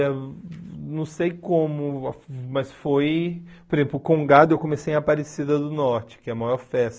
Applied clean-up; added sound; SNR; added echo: none; none; none; none.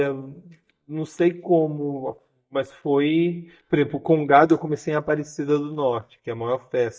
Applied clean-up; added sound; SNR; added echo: neural mask model DeepFilterNet 3.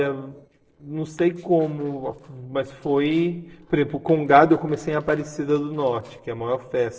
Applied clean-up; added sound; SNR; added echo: neural separator model SepFormer DNS4.